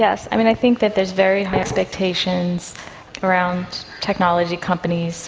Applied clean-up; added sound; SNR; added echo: none; none; none; none.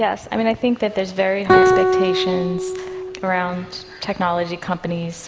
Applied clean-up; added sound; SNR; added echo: none; Guitar; -2 dB; none.